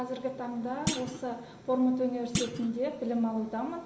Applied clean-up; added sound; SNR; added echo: none; Thump, thud; 7 dB; reverberation time 0.9 s.